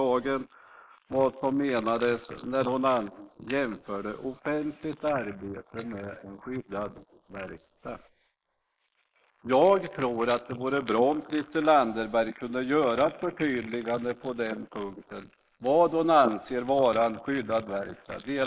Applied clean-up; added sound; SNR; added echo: neural mask model Resemble Enhance denoiser.